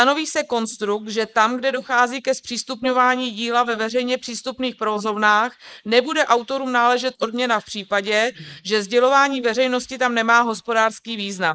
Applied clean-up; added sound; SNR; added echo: neural mask model Resemble Enhance denoiser.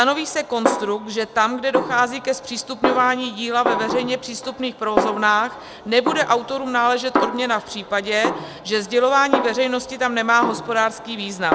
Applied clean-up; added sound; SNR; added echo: none; Snare drum; 6 dB; none.